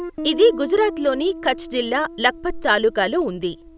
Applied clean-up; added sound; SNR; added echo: none; Guitar; 12 dB; none.